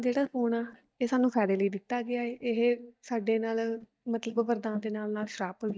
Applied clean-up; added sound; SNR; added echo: neural mask model DeepFilterNet 3.